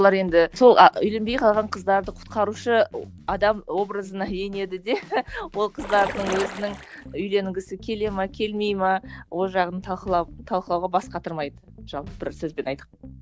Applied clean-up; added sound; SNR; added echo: none; Splash, splatter; 10 dB; none.